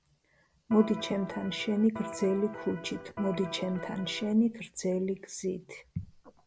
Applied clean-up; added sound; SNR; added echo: none; Electric guitar; 11 dB; none.